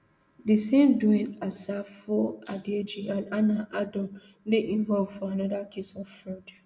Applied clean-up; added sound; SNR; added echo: none; none; none; none.